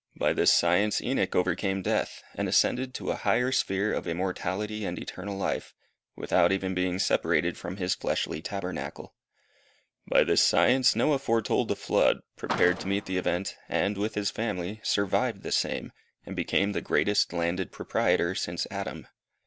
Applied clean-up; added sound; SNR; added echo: none; Car; 10 dB; none.